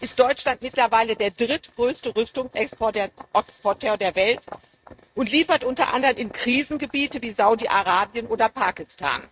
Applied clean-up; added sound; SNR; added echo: neural mask model RNNoise.